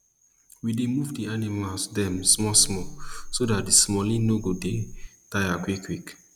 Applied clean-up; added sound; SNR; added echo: none; Buzz; 10 dB; none.